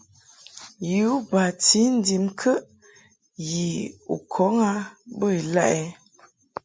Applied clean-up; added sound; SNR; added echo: none; none; none; none.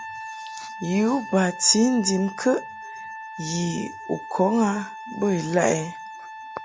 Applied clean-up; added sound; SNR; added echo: none; Trumpet; 13 dB; none.